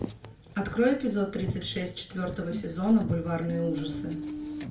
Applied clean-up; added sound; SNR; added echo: none; Car; 8 dB; reverberation time 0.3 s.